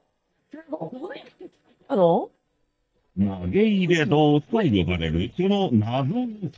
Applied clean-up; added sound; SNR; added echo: neural mask model DeepFilterNet 3.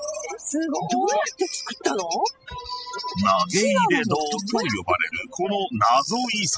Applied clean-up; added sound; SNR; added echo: classical method spectral subtraction.